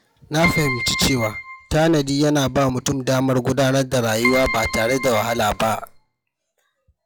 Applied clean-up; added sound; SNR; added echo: classical method log-MMSE.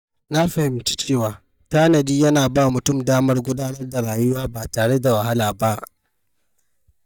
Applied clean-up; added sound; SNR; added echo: neural mask model DeepFilterNet 3.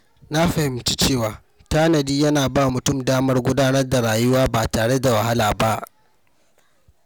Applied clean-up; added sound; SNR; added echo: none; none; none; none.